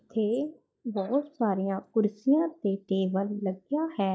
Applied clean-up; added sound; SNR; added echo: neural mask model DeepFilterNet 3.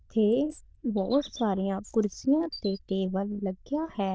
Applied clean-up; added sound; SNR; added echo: neural diffusion model UNIVERSE++.